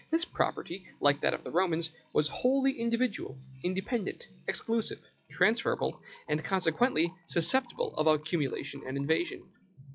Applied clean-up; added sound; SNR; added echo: classical method log-MMSE.